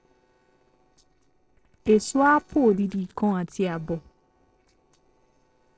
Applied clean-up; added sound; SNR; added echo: neural separator model SepFormer DNS4.